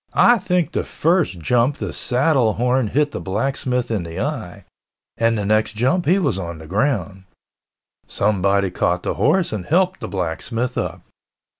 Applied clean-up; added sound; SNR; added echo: none; none; none; none.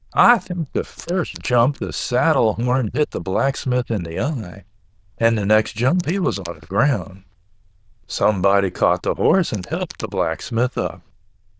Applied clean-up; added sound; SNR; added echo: neural diffusion model UNIVERSE++.